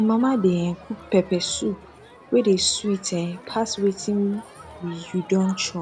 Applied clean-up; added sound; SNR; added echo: none; Crowd; 19 dB; none.